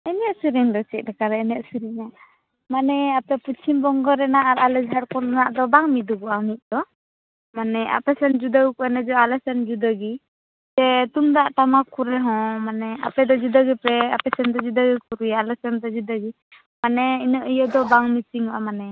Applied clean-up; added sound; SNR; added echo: neural mask model RNNoise.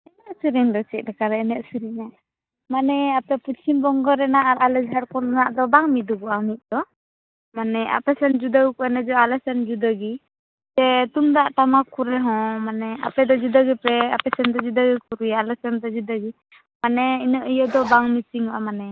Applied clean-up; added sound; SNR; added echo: neural mask model DeepFilterNet 3.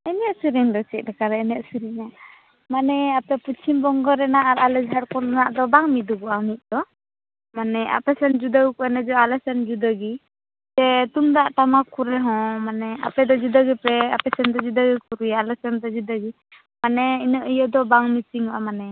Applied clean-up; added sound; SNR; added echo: none; none; none; none.